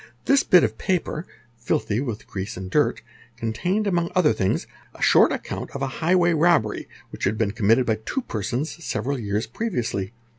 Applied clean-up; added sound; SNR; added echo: none; none; none; none.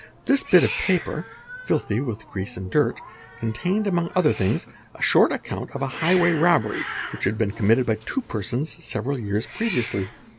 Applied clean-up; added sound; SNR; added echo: none; Hiss; 13 dB; none.